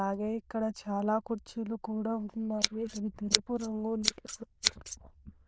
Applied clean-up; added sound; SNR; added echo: neural diffusion model UNIVERSE++.